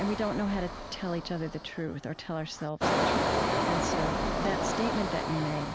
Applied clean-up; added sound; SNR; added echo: none; Engine; -2 dB; none.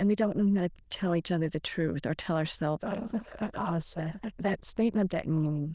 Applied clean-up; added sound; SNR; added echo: neural diffusion model UNIVERSE++.